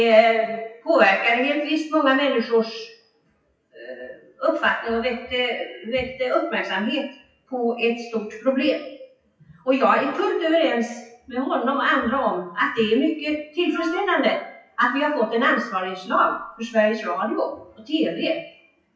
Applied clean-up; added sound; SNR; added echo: classical method WPE with log-MMSE.